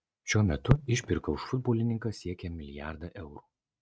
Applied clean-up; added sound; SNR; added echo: neural mask model RNNoise.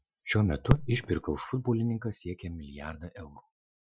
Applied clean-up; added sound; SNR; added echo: classical method Wiener filter.